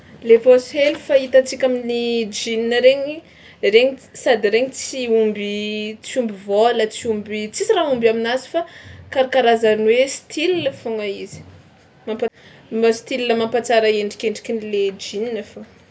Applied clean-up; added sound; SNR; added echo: none; none; none; none.